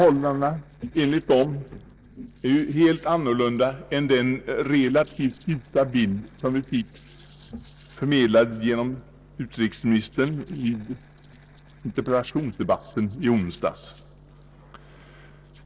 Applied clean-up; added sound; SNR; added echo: neural separator model SepFormer DNS4.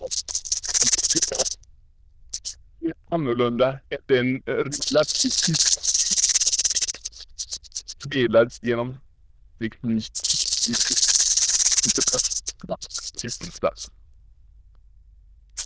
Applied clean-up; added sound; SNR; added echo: neural diffusion model UNIVERSE++.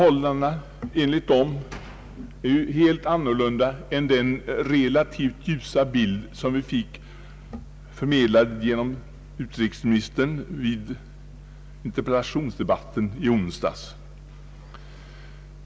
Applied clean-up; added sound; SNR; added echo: none; none; none; none.